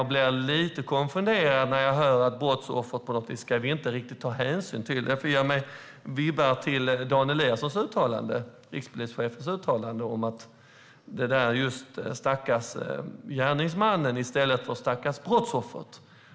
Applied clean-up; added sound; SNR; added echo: none; none; none; none.